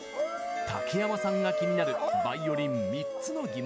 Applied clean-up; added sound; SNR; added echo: none; Dog; -2 dB; none.